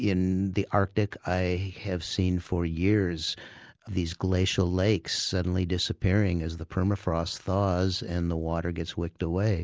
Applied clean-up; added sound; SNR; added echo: none; none; none; none.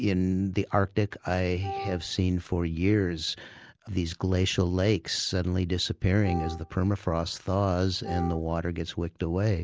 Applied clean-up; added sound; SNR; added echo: none; Wind instrument, woodwind instrument; 10 dB; none.